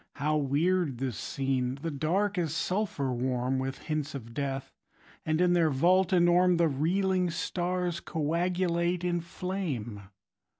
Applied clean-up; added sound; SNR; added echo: none; none; none; none.